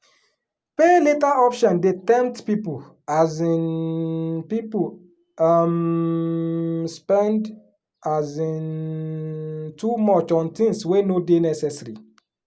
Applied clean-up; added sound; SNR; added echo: none; none; none; none.